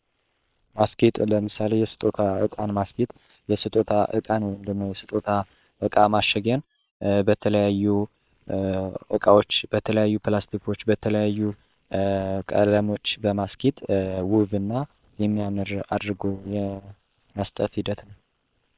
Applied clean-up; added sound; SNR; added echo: neural separator model SepFormer WHAM!.